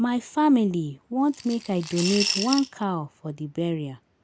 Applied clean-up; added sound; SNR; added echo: none; Coin (dropping) / Glass; 6 dB; none.